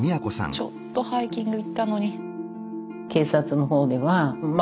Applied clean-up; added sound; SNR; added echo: none; none; none; none.